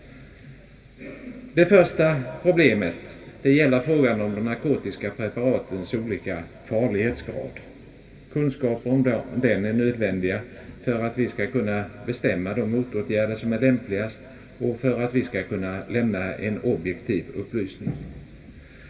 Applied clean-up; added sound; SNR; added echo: none; none; none; reverberation time 2.3 s.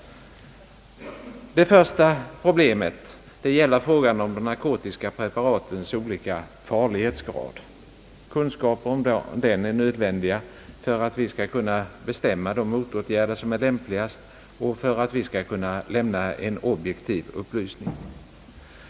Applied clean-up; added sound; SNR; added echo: none; none; none; none.